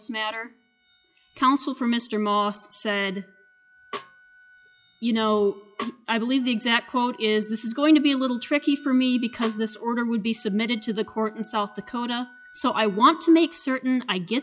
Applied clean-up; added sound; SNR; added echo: classical method log-MMSE.